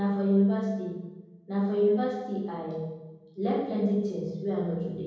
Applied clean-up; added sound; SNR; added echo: none; none; none; reverberation time 1.3 s.